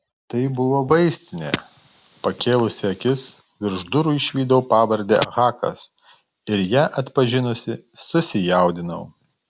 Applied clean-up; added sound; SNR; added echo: none; none; none; none.